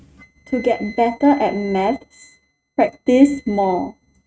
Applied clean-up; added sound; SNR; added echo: neural mask model RNNoise.